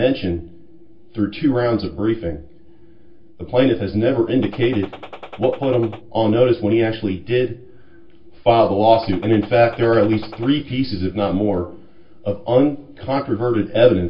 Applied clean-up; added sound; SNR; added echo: none; Gunshot, gunfire; 17 dB; reverberation time 0.2 s.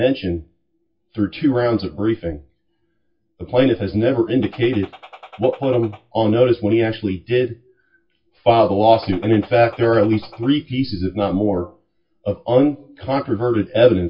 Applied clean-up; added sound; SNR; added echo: classical method WPE with log-MMSE.